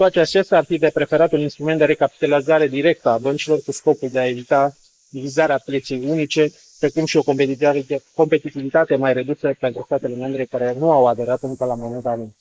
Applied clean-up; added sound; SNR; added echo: neural mask model Resemble Enhance denoiser.